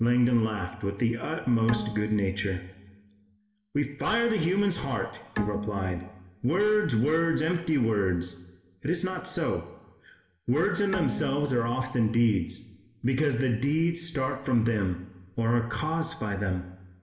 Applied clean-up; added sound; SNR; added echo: none; Bowed string instrument; 13 dB; reverberation time 1.0 s.